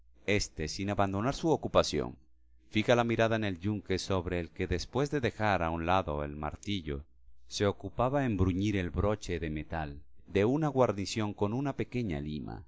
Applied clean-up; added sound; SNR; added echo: none; none; none; none.